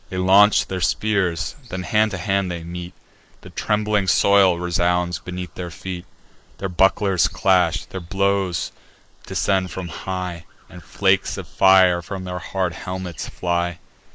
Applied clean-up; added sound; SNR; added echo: neural mask model Resemble Enhance denoiser.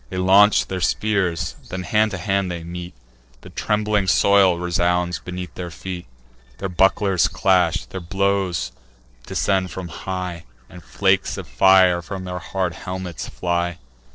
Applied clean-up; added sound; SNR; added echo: neural separator model SepFormer DNS4.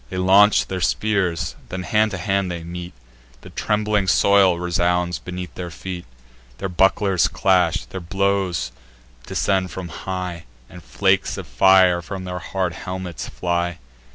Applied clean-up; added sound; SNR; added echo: none; none; none; none.